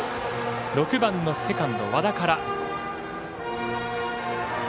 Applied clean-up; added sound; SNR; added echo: none; none; none; none.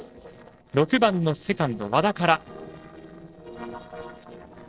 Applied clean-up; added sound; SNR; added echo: neural separator model SepFormer DNS4.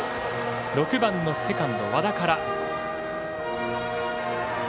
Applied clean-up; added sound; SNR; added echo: none; Wind instrument, woodwind instrument; 7 dB; none.